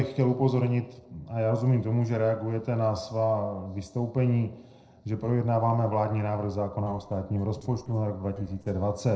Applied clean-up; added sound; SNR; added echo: neural separator model SepFormer DNS4.